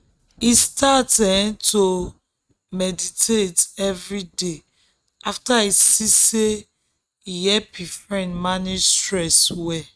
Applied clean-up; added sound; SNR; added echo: neural mask model RNNoise.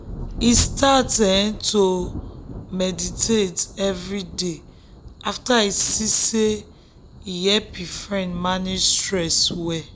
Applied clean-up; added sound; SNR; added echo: none; Thunder; 14 dB; none.